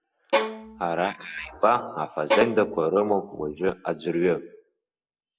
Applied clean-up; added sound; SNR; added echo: none; Bowed string instrument; 5 dB; none.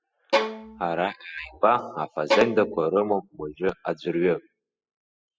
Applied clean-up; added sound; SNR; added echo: classical method spectral subtraction.